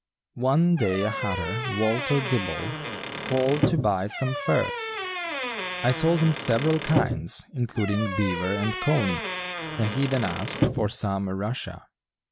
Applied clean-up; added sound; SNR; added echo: none; Squeak / Wood; 4 dB; none.